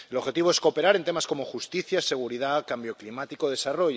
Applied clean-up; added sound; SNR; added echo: none; none; none; none.